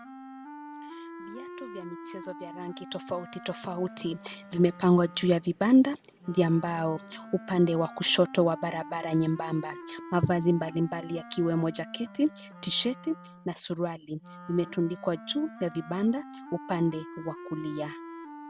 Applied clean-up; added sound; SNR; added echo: none; Wind instrument, woodwind instrument; 16 dB; none.